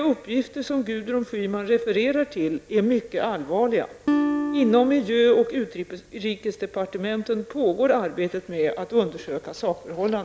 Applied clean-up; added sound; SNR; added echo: none; Acoustic guitar; 1 dB; none.